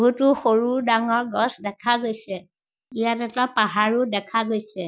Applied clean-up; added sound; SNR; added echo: none; none; none; none.